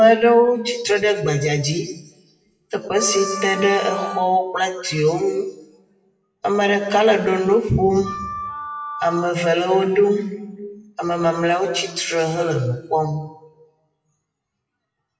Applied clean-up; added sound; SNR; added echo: classical method WPE with log-MMSE.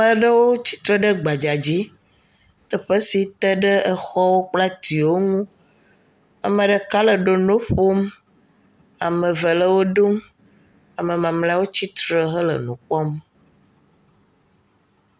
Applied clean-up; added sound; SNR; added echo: none; none; none; none.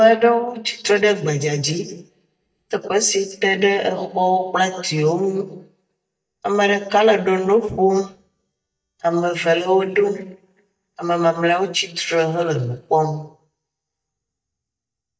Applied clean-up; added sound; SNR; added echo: neural mask model DeepFilterNet 3.